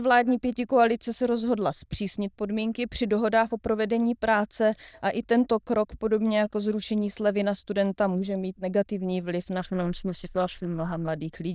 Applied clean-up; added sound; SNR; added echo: neural diffusion model UNIVERSE++.